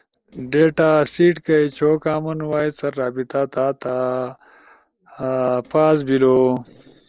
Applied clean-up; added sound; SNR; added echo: neural separator model SepFormer DNS4.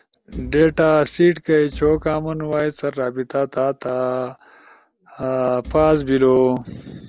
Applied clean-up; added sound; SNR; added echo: none; Thump, thud; 17 dB; none.